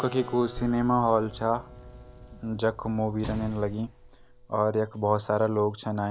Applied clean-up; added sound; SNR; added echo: none; Sliding door / Slam + Keyboard (musical); 15 dB; none.